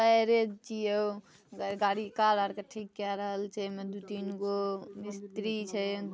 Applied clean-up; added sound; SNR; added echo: none; none; none; none.